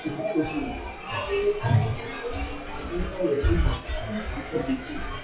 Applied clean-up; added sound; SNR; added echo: classical method WPE with log-MMSE.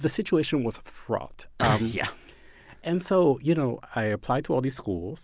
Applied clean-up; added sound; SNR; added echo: none; none; none; none.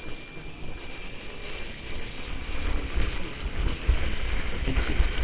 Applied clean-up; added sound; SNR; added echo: neural separator model SepFormer WHAMR!.